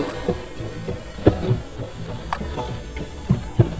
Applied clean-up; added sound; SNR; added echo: neural mask model DeepFilterNet 3.